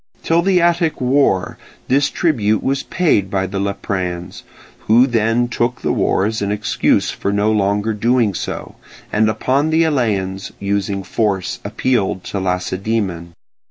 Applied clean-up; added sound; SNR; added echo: none; none; none; none.